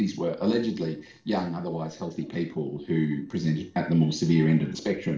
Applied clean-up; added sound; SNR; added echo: neural separator model SepFormer DNS4.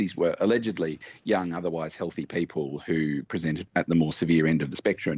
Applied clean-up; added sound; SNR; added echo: none; none; none; none.